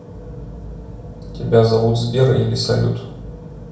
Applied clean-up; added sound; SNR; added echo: none; none; none; reverberation time 0.6 s.